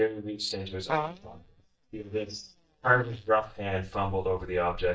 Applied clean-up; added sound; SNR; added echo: neural mask model DeepFilterNet 3.